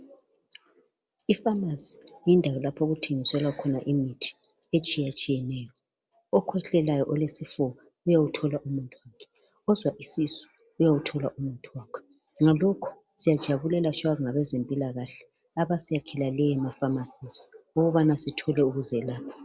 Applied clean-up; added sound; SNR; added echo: none; none; none; none.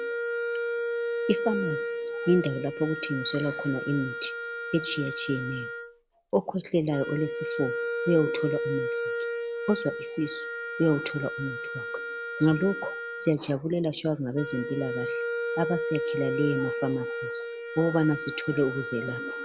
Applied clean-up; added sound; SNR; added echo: none; Wind instrument, woodwind instrument; 3 dB; none.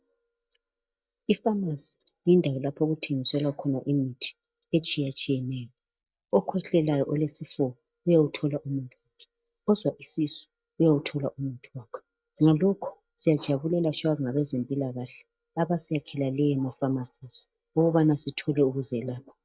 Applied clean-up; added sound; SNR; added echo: neural mask model DeepFilterNet 3.